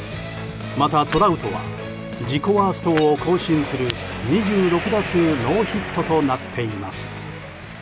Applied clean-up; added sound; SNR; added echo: none; Shatter / Hammer; 17 dB; none.